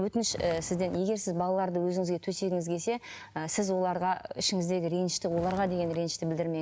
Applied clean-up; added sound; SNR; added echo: none; Walk, footsteps; 14 dB; none.